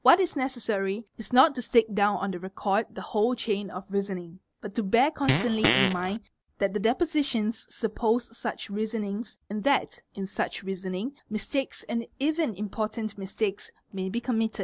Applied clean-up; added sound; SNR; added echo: none; Fart; -1 dB; none.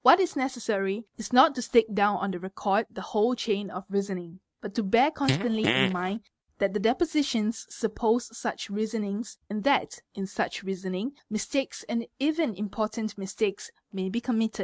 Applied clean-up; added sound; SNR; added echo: neural mask model RNNoise.